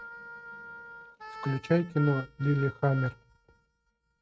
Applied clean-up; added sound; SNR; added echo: neural mask model RNNoise.